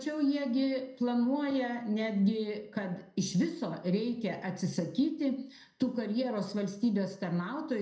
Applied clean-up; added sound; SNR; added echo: none; none; none; reverberation time 0.5 s.